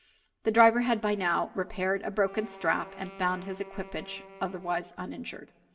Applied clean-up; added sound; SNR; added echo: none; Wind instrument, woodwind instrument; 19 dB; reverberation time 0.4 s.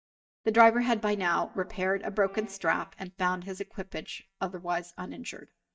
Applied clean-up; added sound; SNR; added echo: neural mask model DeepFilterNet 3.